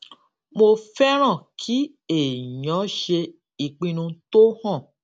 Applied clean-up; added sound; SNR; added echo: none; none; none; none.